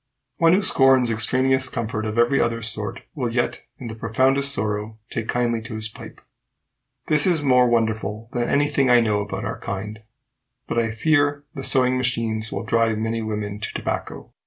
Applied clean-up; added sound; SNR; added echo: none; none; none; none.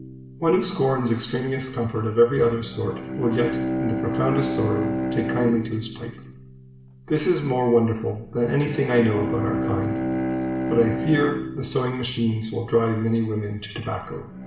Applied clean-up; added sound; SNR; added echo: none; Bowed string instrument; 6 dB; reverberation time 0.8 s.